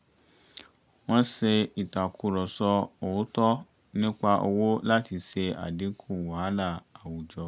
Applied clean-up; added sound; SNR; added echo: none; none; none; none.